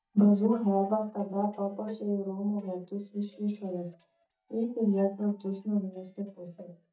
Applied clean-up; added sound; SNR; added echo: neural mask model DeepFilterNet 3.